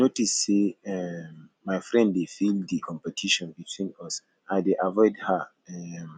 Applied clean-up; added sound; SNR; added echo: none; none; none; none.